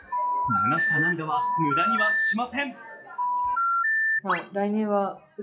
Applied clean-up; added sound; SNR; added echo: classical method WPE with log-MMSE.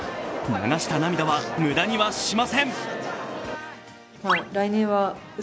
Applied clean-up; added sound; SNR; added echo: none; none; none; none.